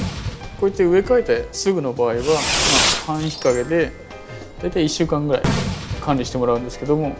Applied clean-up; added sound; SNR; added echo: none; Fireworks; 5 dB; none.